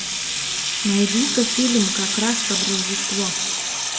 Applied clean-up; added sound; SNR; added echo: none; Sink (filling or washing) / Water tap, faucet; -1 dB; reverberation time 1.3 s.